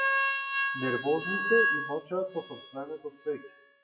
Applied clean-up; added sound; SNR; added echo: classical method WPE with log-MMSE.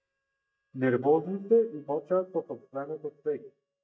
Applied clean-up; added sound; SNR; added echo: neural mask model DeepFilterNet 3.